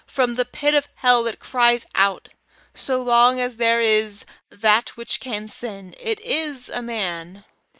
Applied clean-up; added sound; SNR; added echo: neural mask model Resemble Enhance denoiser.